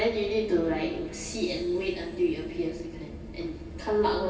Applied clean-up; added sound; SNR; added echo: none; none; none; reverberation time 2.6 s.